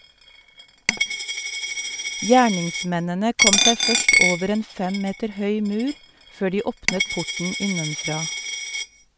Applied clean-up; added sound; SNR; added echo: none; Coin (dropping); 0 dB; none.